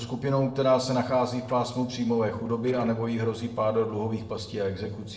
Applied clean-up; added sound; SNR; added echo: neural separator model SepFormer DNS4.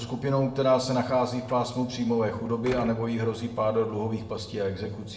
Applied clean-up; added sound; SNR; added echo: none; Slam; 19 dB; reverberation time 0.6 s.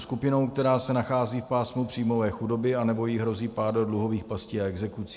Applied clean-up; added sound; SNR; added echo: none; none; none; none.